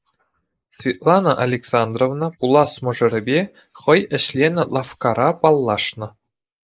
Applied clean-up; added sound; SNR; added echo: neural mask model Resemble Enhance denoiser.